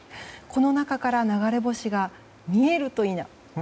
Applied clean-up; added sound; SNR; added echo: none; none; none; none.